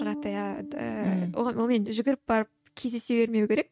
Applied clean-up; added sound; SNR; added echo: neural mask model RNNoise.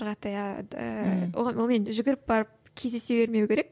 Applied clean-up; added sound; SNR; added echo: none; none; none; none.